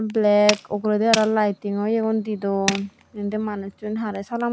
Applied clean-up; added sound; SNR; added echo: none; Tools; 10 dB; none.